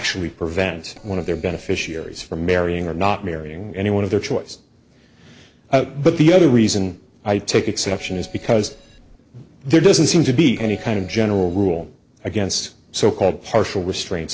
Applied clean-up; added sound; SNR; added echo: neural separator model SepFormer DNS4.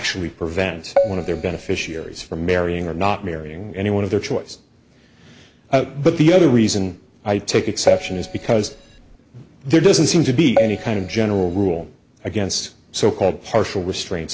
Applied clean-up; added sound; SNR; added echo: none; Keyboard (musical); 4 dB; none.